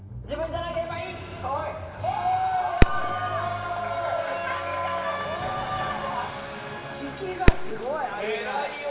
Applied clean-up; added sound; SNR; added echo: none; Fireworks; 0 dB; reverberation time 2.5 s.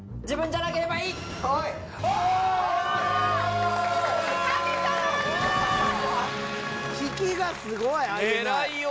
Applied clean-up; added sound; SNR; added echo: none; none; none; none.